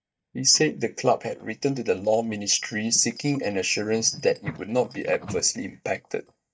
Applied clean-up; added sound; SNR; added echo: neural mask model DeepFilterNet 3.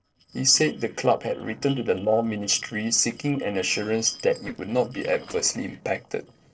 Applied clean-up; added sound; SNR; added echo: neural separator model SepFormer DNS4.